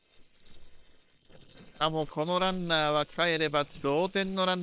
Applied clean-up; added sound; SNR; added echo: neural separator model SepFormer WHAM!.